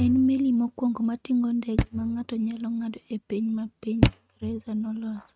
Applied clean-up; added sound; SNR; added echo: neural mask model RNNoise.